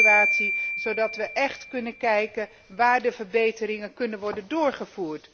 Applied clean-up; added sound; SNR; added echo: none; Marimba, xylophone; 3 dB; none.